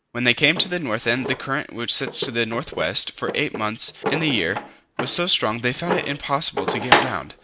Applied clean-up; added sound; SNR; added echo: none; Drawer open or close; 4 dB; none.